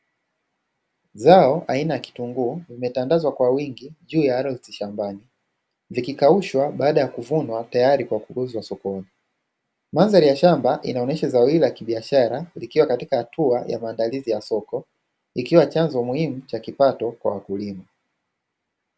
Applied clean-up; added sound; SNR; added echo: none; none; none; none.